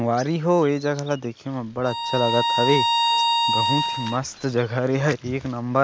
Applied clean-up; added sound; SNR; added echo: none; Bowed string instrument; -1 dB; none.